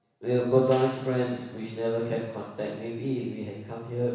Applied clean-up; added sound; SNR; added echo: none; Hi-hat; 18 dB; reverberation time 1.1 s.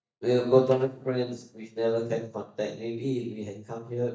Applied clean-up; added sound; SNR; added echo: neural mask model DeepFilterNet 3.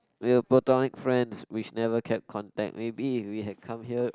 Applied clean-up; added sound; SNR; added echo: none; none; none; none.